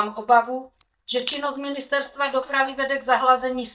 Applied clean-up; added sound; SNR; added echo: neural mask model DeepFilterNet 3.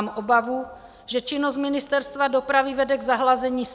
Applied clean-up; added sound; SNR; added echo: none; none; none; none.